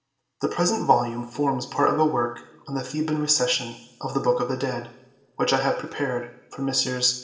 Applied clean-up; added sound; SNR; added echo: none; none; none; reverberation time 1.0 s.